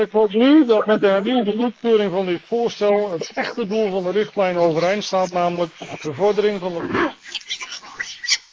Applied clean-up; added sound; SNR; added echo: neural mask model Resemble Enhance denoiser.